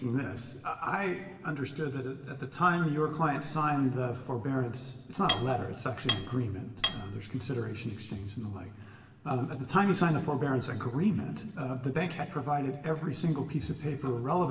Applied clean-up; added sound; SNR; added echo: none; Cutlery, silverware; 5 dB; reverberation time 1.2 s.